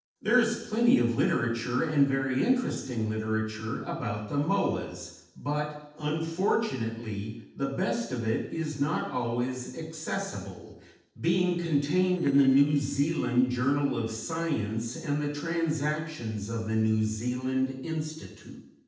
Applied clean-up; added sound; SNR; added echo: neural separator model SepFormer DNS4.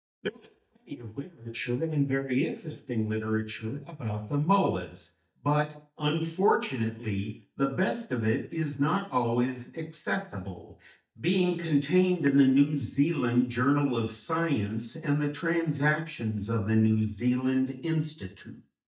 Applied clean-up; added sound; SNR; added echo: neural mask model DeepFilterNet 3.